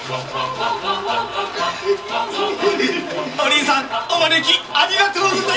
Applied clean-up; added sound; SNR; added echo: none; Rain; 18 dB; reverberation time 0.3 s.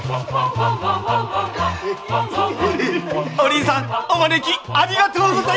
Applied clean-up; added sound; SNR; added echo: none; none; none; none.